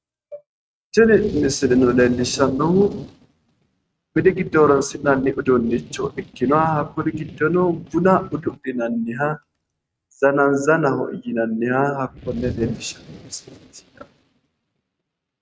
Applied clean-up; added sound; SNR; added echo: neural mask model RNNoise.